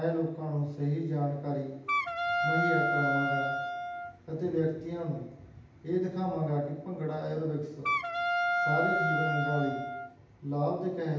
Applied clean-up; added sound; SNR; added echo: none; Wind instrument, woodwind instrument; -1 dB; reverberation time 0.9 s.